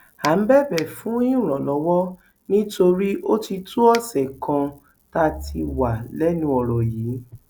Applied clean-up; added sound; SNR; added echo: none; Finger snapping; 14 dB; none.